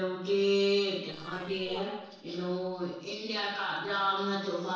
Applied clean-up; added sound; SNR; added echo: neural separator model SepFormer DNS4.